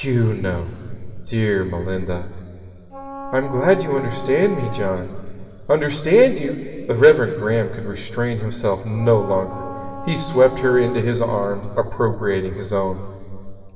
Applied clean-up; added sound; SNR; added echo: none; Wind instrument, woodwind instrument; 15 dB; reverberation time 2.5 s.